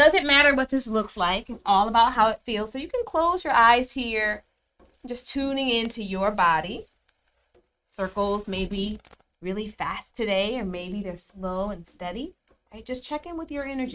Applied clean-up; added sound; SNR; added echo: neural mask model RNNoise.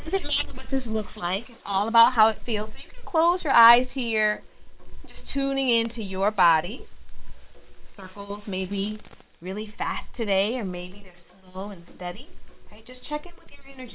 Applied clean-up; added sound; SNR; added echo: neural separator model SepFormer WHAM!.